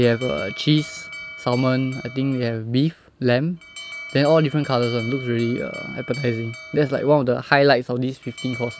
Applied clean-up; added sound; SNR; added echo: none; Alarm; 16 dB; none.